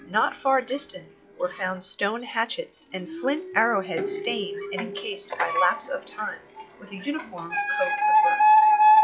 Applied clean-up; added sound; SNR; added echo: classical method log-MMSE.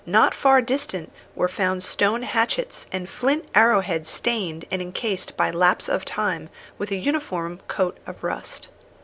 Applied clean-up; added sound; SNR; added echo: none; none; none; none.